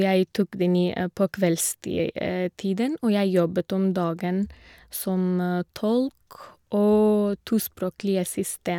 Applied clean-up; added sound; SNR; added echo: none; none; none; none.